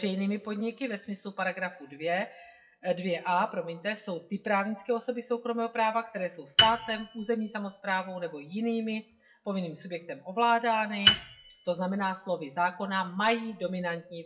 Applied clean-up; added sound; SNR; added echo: classical method WPE with log-MMSE.